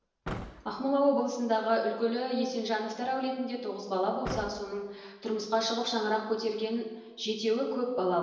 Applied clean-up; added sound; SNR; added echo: none; Slam / Car; 17 dB; reverberation time 1.0 s.